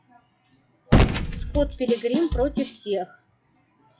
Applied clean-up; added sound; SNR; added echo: classical method log-MMSE.